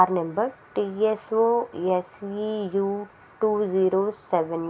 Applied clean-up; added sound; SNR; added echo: none; none; none; none.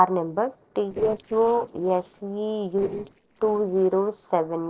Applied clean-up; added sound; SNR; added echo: neural separator model SepFormer DNS4.